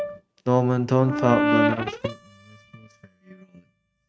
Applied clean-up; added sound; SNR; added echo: neural mask model RNNoise.